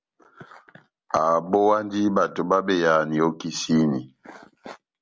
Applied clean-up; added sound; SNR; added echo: none; none; none; none.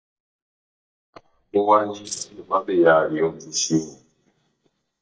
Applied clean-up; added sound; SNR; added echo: neural mask model DeepFilterNet 3.